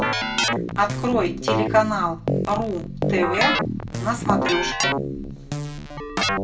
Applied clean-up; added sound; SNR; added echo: none; Keyboard (musical); -1 dB; reverberation time 0.2 s.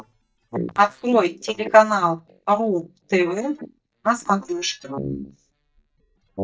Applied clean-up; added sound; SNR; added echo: neural mask model DeepFilterNet 3.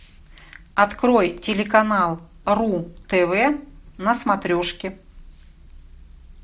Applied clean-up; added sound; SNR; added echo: none; none; none; none.